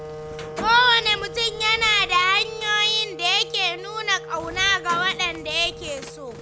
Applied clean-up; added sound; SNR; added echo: none; Wind instrument, woodwind instrument + Bird; 12 dB; none.